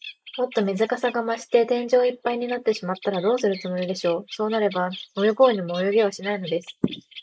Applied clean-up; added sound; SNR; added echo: neural mask model Resemble Enhance denoiser.